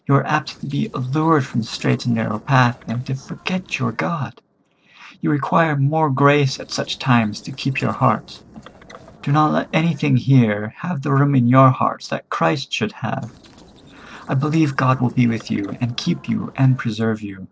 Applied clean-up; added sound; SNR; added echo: neural separator model SepFormer DNS4.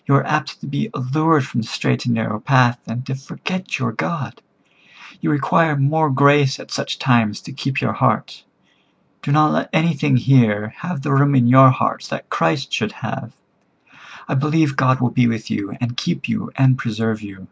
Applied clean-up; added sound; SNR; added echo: none; none; none; none.